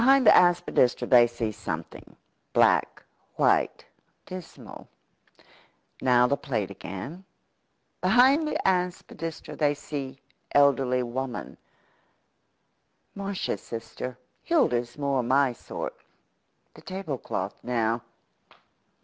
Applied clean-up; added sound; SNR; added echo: none; none; none; none.